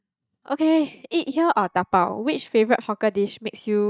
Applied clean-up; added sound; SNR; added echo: neural mask model DeepFilterNet 3.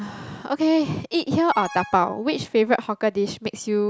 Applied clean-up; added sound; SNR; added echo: none; Alarm; 16 dB; none.